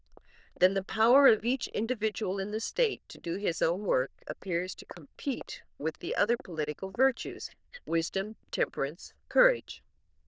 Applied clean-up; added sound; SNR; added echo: neural diffusion model UNIVERSE++.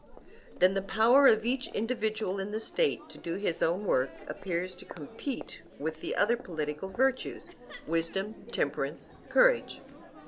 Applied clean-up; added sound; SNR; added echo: none; Crowd; 18 dB; none.